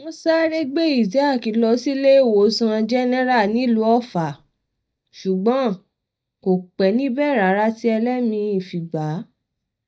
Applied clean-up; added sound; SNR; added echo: neural mask model DeepFilterNet 3.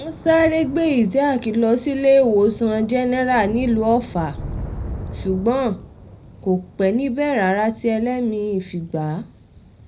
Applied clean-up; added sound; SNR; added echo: none; Thunder / Rain; 15 dB; reverberation time 0.4 s.